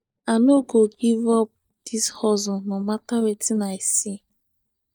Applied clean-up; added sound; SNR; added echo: neural mask model DeepFilterNet 3.